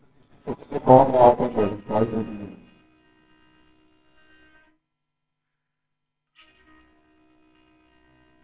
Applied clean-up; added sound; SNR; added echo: neural separator model SepFormer WHAMR!.